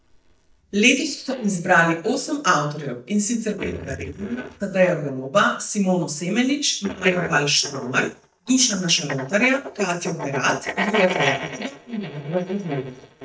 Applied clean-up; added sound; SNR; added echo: neural mask model DeepFilterNet 3.